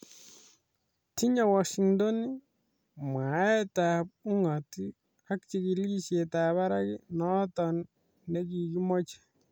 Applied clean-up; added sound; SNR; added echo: none; none; none; none.